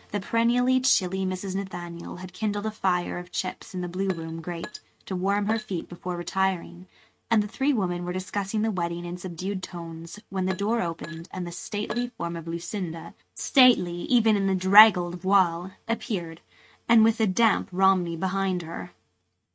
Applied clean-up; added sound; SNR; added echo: neural mask model RNNoise.